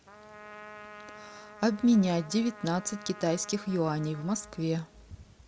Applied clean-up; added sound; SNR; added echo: none; Trumpet; 18 dB; none.